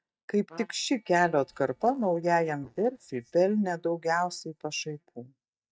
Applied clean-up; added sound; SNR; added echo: neural mask model DeepFilterNet 3.